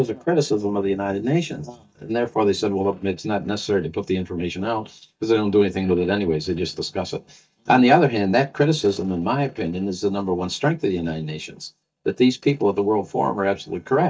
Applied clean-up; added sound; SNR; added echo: neural mask model DeepFilterNet 3.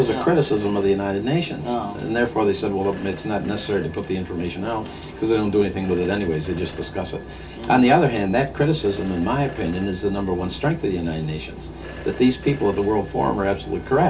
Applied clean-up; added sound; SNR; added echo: none; Telephone; 20 dB; reverberation time 0.2 s.